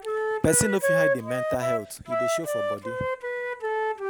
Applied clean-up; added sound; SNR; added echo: none; Wind instrument, woodwind instrument; -3 dB; none.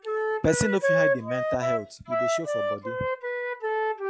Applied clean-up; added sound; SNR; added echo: classical method log-MMSE.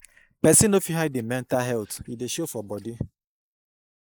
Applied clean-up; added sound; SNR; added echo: neural mask model Resemble Enhance denoiser.